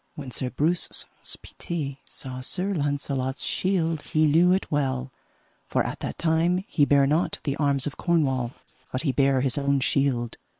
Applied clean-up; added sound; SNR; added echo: neural separator model SepFormer WHAM!.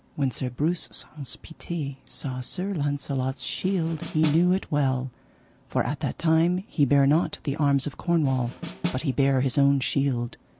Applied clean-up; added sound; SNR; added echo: none; Snare drum; 9 dB; none.